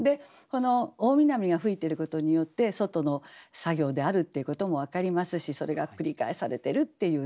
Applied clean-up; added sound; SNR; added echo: none; none; none; none.